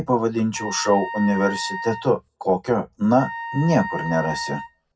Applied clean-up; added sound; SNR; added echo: none; Wind instrument, woodwind instrument; 10 dB; reverberation time 0.4 s.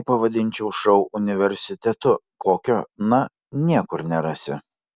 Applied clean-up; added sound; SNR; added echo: none; none; none; none.